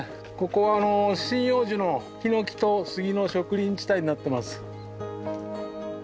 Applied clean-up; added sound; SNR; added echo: none; none; none; none.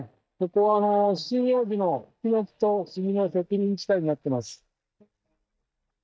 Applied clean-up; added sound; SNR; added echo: neural mask model DeepFilterNet 3.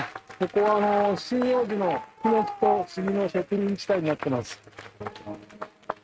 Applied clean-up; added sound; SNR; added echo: neural mask model RNNoise.